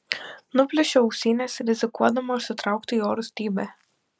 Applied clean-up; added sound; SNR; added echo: none; none; none; none.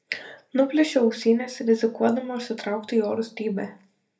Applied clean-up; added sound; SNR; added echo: none; none; none; reverberation time 0.3 s.